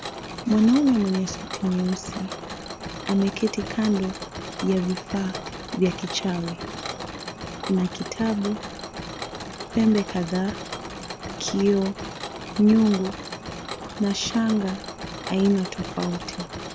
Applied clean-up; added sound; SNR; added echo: none; Mechanisms; 9 dB; none.